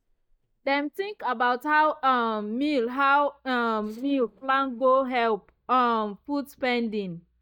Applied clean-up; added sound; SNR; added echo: neural mask model DeepFilterNet 3.